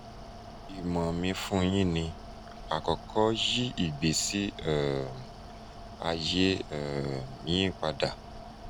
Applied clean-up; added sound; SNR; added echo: none; Mechanical fan; 13 dB; none.